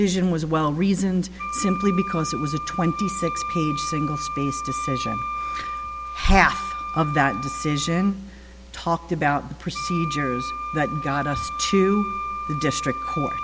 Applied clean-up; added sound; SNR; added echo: none; Wind instrument, woodwind instrument; 7 dB; none.